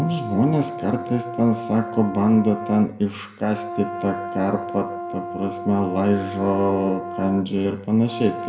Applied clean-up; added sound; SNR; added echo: none; Brass instrument; 10 dB; reverberation time 0.7 s.